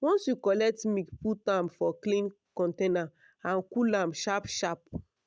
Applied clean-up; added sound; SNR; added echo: none; none; none; none.